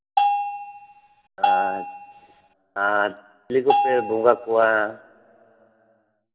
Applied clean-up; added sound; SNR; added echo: none; Bell; -1 dB; reverberation time 1.0 s.